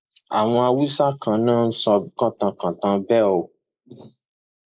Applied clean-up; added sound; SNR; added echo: neural mask model Resemble Enhance denoiser.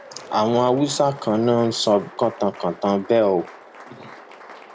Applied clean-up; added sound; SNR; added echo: none; Applause; 19 dB; none.